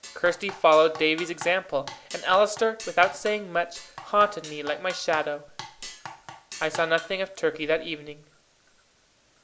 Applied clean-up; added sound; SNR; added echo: none; Drum kit; 16 dB; none.